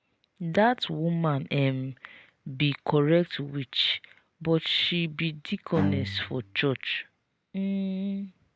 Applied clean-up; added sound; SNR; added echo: none; Bowed string instrument; 6 dB; none.